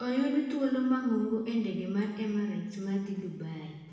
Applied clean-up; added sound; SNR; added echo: none; none; none; reverberation time 1.2 s.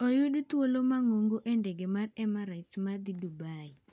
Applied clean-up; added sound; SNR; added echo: none; none; none; none.